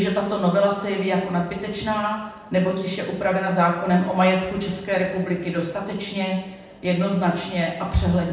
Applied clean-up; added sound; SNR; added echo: none; none; none; reverberation time 0.8 s.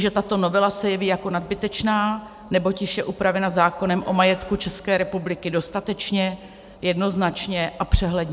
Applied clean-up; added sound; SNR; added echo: none; none; none; none.